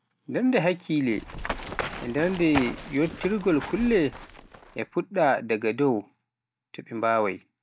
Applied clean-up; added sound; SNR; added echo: none; Run; 10 dB; none.